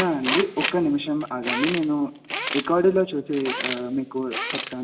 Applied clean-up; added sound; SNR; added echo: none; Tools; 4 dB; reverberation time 1.8 s.